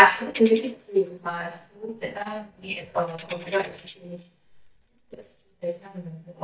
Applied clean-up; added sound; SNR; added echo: neural mask model DeepFilterNet 3.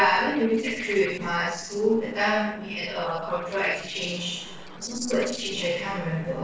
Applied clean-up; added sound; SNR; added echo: neural separator model SepFormer DNS4.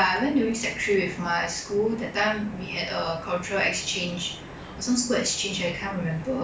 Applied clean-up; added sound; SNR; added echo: none; none; none; none.